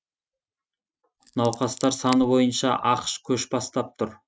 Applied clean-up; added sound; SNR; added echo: neural mask model RNNoise.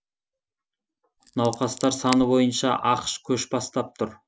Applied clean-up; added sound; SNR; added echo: none; Scissors; 14 dB; none.